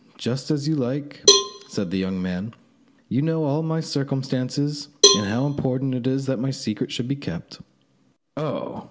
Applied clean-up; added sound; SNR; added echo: none; Cowbell; -1 dB; none.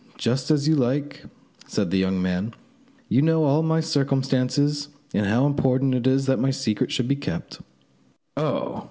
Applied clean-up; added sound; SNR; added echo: none; none; none; none.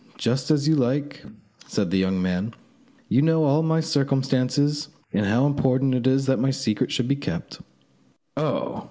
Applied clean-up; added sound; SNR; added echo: neural mask model Resemble Enhance denoiser.